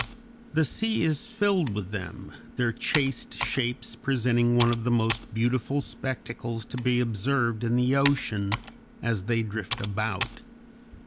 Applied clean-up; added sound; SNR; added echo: none; Computer keyboard; 10 dB; none.